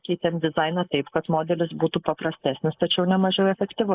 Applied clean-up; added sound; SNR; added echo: neural mask model Resemble Enhance denoiser.